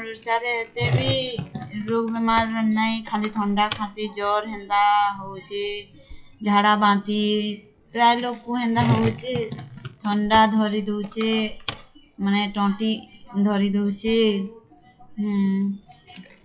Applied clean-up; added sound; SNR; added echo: classical method WPE with log-MMSE.